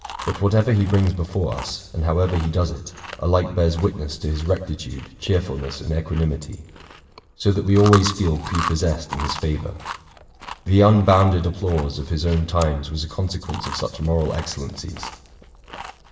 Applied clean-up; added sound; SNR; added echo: none; Chewing, mastication; 14 dB; reverberation time 0.8 s.